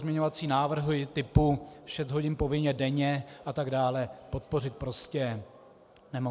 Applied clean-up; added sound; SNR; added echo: none; none; none; none.